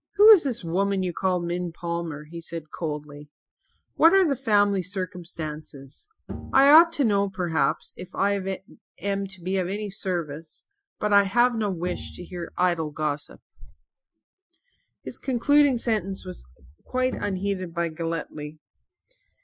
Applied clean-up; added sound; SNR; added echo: classical method Wiener filter.